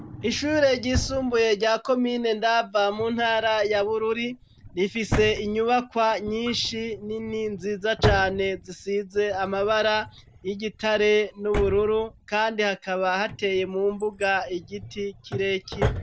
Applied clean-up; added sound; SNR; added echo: none; Drawer open or close; 10 dB; none.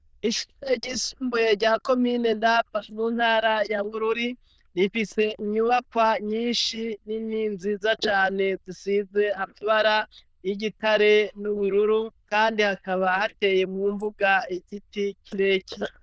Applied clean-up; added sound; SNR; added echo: neural diffusion model UNIVERSE++.